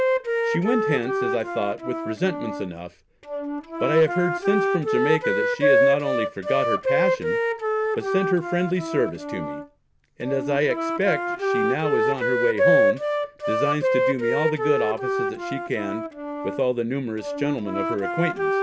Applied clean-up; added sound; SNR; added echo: none; Wind instrument, woodwind instrument; -2 dB; none.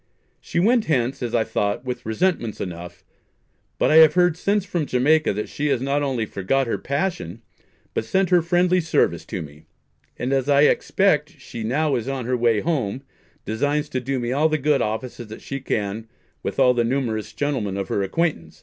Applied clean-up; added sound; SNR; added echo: none; none; none; none.